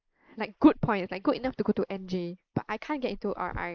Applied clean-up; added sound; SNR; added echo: neural mask model Resemble Enhance denoiser.